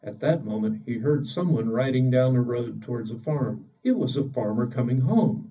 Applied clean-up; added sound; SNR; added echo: none; none; none; reverberation time 0.4 s.